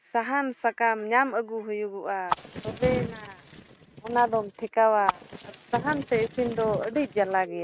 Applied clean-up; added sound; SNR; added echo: neural mask model RNNoise.